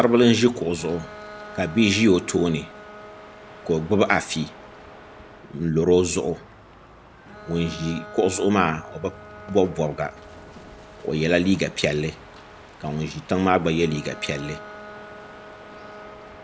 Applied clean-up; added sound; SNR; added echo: none; Bowed string instrument + Crow; 18 dB; none.